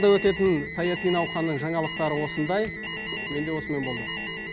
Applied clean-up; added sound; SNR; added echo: none; Alarm; 8 dB; none.